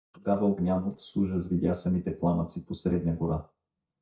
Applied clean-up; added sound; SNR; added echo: neural mask model DeepFilterNet 3.